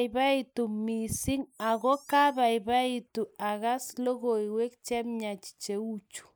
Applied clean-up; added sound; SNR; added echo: neural mask model Resemble Enhance denoiser.